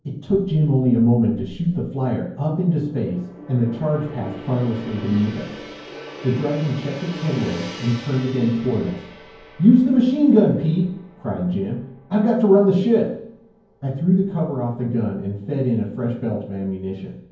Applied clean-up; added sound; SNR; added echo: none; Gong; 20 dB; reverberation time 0.9 s.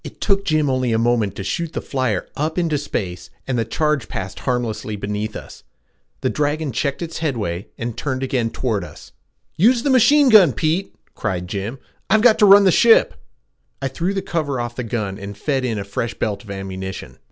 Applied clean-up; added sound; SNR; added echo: none; none; none; none.